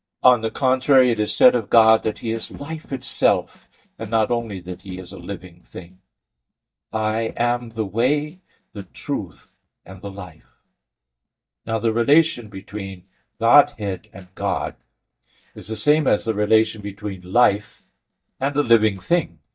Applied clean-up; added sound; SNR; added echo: neural mask model DeepFilterNet 3.